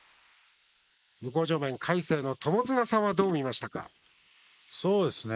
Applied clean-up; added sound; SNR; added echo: neural mask model Resemble Enhance denoiser.